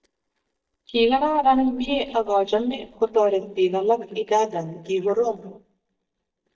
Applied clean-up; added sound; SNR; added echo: neural mask model DeepFilterNet 3.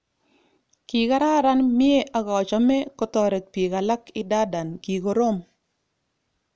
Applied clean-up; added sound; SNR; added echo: none; none; none; none.